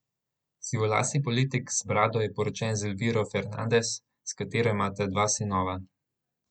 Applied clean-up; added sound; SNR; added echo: none; none; none; none.